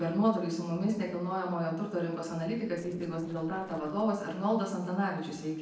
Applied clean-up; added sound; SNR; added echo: neural separator model SepFormer DNS4.